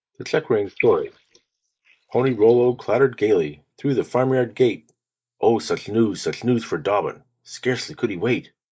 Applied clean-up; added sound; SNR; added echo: neural mask model Resemble Enhance denoiser.